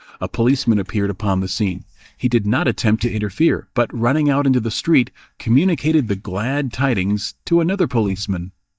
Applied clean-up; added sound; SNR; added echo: neural mask model DeepFilterNet 3.